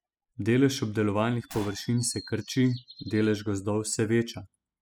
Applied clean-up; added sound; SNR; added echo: classical method spectral subtraction.